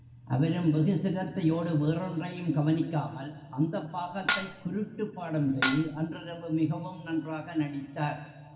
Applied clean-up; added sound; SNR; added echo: none; Dishes, pots, and pans; 1 dB; reverberation time 1.7 s.